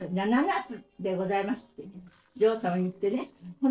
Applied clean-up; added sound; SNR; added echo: neural separator model SepFormer DNS4.